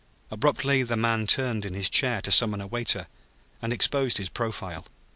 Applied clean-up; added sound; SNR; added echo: none; none; none; none.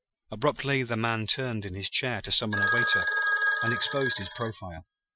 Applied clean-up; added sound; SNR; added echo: classical method Wiener filter.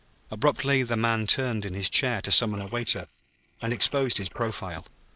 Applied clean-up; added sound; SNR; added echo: neural mask model Resemble Enhance denoiser.